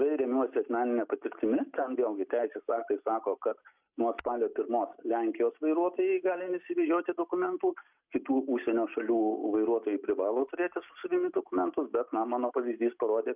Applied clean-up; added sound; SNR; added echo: neural mask model RNNoise.